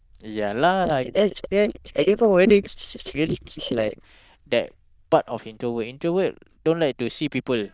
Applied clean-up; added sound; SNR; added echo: neural diffusion model UNIVERSE++.